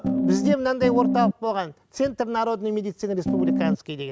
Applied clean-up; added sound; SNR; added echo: none; Piano; -4 dB; none.